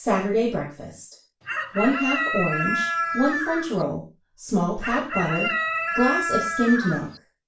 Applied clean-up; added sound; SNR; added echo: none; Chicken, rooster; 1 dB; reverberation time 0.3 s.